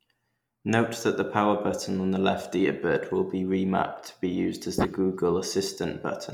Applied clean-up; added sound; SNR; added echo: neural mask model Resemble Enhance denoiser.